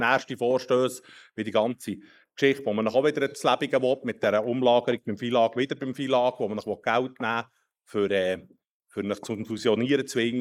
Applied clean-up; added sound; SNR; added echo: neural mask model Resemble Enhance denoiser.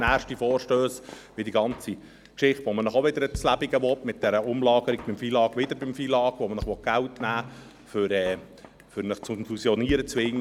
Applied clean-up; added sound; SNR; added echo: none; Drum kit + Fireworks; 17 dB; none.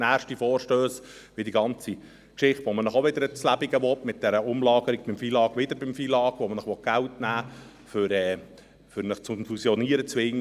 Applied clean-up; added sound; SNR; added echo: none; none; none; none.